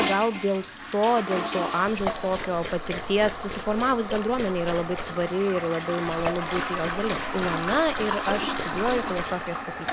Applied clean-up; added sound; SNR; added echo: none; Toilet flush + Liquid; 4 dB; none.